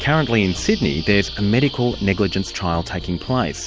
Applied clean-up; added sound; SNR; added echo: none; Bird vocalization, bird call, bird song; 15 dB; none.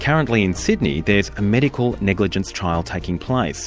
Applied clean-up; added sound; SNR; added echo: none; none; none; none.